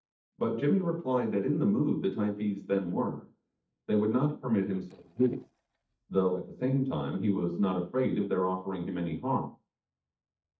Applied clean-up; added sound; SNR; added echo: neural mask model DeepFilterNet 3.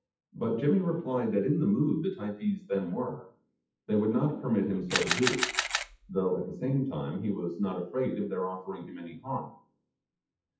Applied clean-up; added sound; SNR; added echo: classical method WPE with log-MMSE.